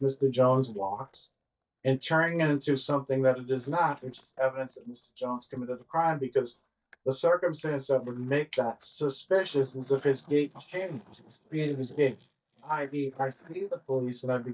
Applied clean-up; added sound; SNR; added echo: neural mask model DeepFilterNet 3.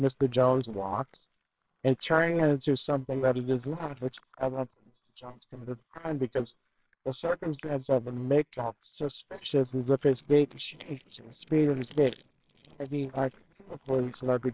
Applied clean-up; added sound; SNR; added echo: neural separator model SepFormer WHAMR!.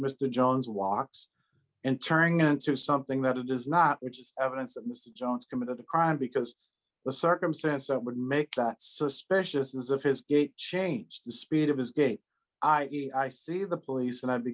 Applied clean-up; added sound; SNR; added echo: none; none; none; none.